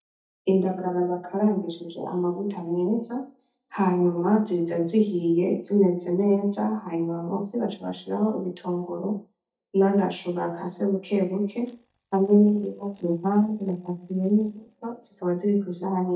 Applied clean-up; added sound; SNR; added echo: neural mask model DeepFilterNet 3.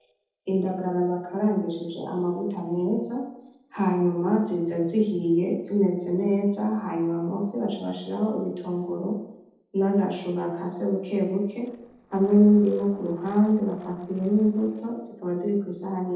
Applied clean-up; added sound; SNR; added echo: neural separator model SepFormer DNS4.